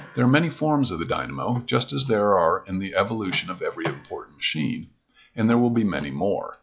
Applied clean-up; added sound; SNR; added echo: classical method log-MMSE.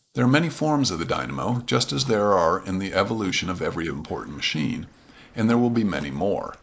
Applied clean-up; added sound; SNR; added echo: neural mask model Resemble Enhance denoiser.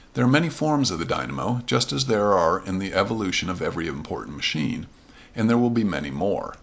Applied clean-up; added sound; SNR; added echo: none; none; none; none.